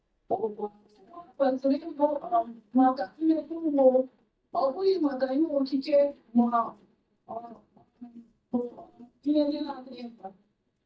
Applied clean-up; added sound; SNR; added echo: neural mask model DeepFilterNet 3.